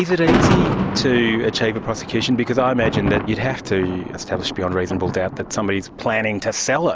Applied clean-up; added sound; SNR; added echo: none; Thunder; 4 dB; none.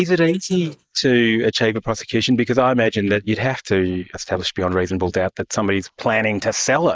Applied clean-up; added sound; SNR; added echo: neural mask model Resemble Enhance denoiser.